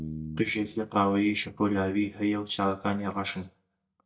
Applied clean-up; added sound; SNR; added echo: neural mask model DeepFilterNet 3.